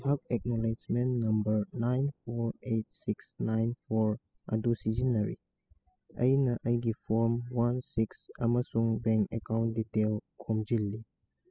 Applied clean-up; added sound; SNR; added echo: classical method spectral subtraction.